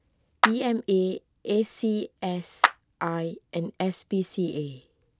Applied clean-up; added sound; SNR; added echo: none; Clapping; 1 dB; none.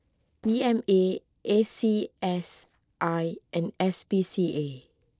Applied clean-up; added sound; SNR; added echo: neural separator model SepFormer DNS4.